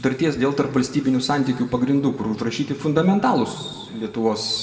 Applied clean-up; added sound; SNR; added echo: none; none; none; reverberation time 1.7 s.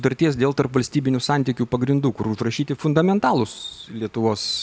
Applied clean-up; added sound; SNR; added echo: none; none; none; none.